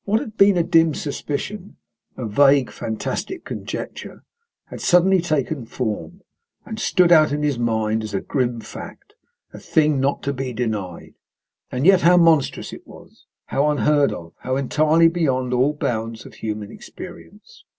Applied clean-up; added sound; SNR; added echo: none; none; none; none.